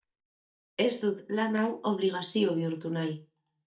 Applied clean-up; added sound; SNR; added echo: neural mask model DeepFilterNet 3.